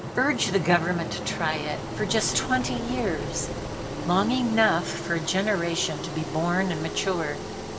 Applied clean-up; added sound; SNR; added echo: none; Engine; 6 dB; reverberation time 1.4 s.